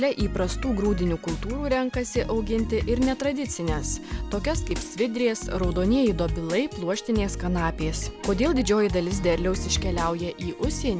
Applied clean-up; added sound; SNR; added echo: none; none; none; none.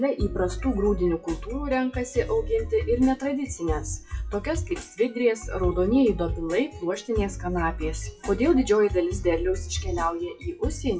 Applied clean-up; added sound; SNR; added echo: classical method WPE with log-MMSE.